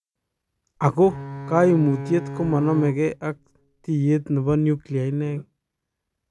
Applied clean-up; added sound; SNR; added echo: none; Bowed string instrument; 11 dB; none.